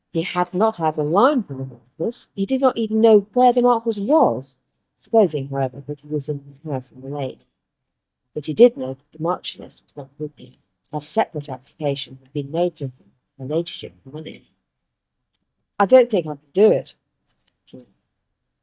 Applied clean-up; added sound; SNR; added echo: neural mask model DeepFilterNet 3.